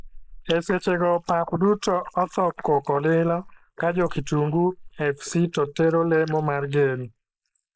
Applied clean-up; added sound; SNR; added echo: neural mask model Resemble Enhance denoiser.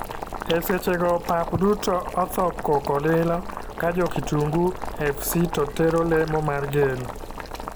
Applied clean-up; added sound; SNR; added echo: none; Boiling; 9 dB; none.